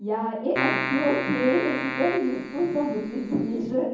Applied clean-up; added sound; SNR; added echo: none; Keyboard (musical); 6 dB; reverberation time 1.2 s.